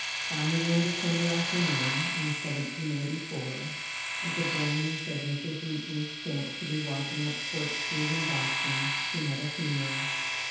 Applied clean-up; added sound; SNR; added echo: none; Domestic sounds, home sounds; 1 dB; reverberation time 0.9 s.